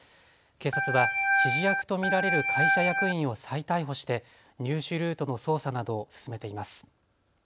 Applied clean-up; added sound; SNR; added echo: none; Organ; -5 dB; none.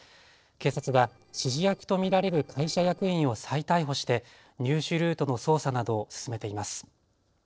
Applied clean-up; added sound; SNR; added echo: neural separator model SepFormer DNS4.